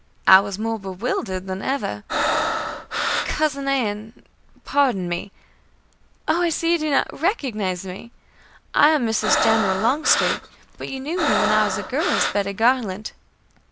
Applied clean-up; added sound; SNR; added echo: none; Breathing; 1 dB; none.